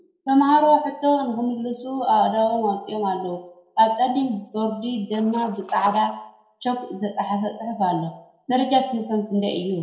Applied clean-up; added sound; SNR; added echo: neural separator model SepFormer DNS4.